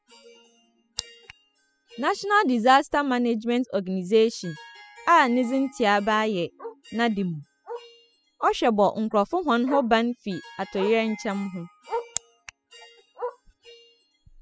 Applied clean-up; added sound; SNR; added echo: classical method spectral subtraction.